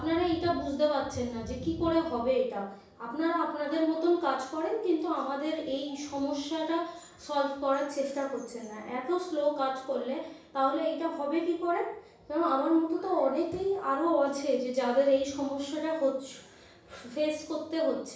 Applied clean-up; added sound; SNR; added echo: none; none; none; reverberation time 0.7 s.